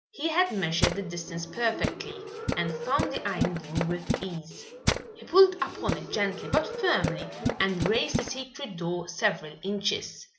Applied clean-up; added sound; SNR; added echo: none; Tools; 3 dB; none.